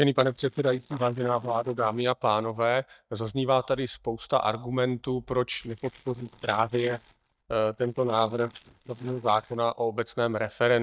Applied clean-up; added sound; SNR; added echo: neural mask model DeepFilterNet 3.